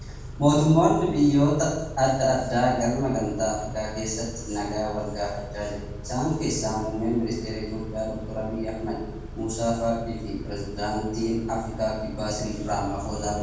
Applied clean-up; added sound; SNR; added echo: none; Idling / Accelerating, revving, vroom / Car; 11 dB; reverberation time 1.1 s.